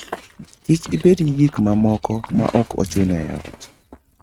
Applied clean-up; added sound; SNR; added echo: neural mask model RNNoise.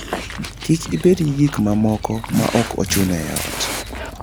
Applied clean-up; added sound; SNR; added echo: none; Dog; 8 dB; none.